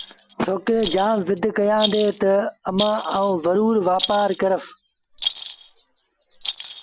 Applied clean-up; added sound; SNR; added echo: none; Rattle; 10 dB; none.